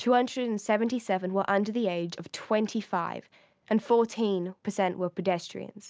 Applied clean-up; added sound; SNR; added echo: none; none; none; none.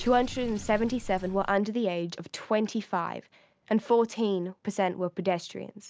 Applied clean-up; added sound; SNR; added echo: none; Sink (filling or washing) / Water; 17 dB; none.